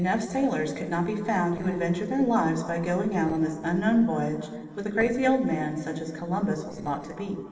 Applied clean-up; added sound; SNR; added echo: neural separator model SepFormer DNS4.